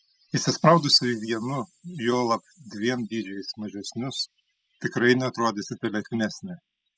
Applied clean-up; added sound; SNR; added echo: classical method spectral subtraction.